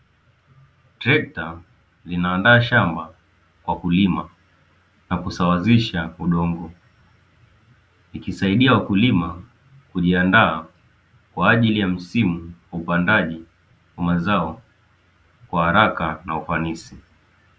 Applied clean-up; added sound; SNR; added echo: none; none; none; none.